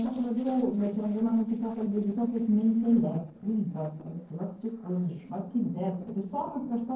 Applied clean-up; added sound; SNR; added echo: neural separator model SepFormer DNS4.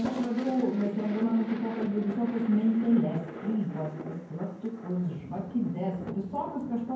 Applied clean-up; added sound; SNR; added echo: none; Thunder; 12 dB; reverberation time 0.9 s.